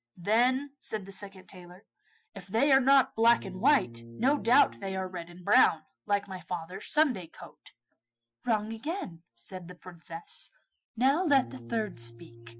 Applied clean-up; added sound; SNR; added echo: classical method Wiener filter.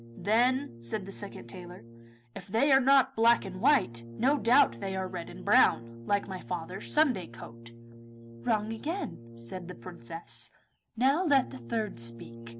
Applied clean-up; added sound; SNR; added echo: none; Brass instrument; 15 dB; none.